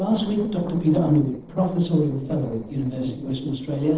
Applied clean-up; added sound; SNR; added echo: neural separator model SepFormer DNS4.